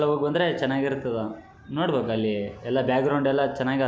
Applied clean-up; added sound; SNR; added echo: none; none; none; none.